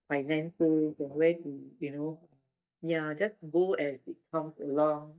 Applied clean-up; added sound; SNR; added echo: neural mask model DeepFilterNet 3.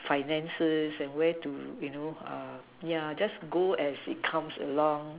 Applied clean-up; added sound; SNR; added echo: none; none; none; none.